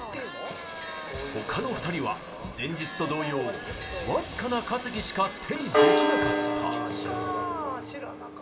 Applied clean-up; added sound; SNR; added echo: none; Church bell; 0 dB; reverberation time 1.7 s.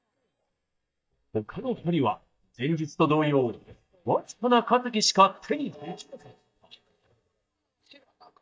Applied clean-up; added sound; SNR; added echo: neural mask model DeepFilterNet 3.